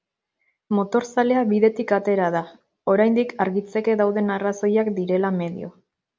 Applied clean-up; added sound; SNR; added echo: none; none; none; none.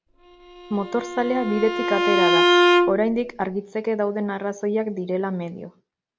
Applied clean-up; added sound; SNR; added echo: none; Bowed string instrument; -4 dB; none.